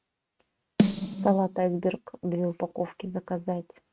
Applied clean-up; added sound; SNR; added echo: neural mask model RNNoise.